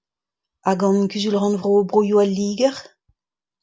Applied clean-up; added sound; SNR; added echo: none; none; none; none.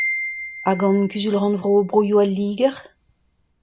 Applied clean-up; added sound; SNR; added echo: none; Wind chime; 12 dB; none.